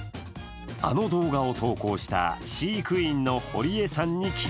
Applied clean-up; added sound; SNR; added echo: none; none; none; none.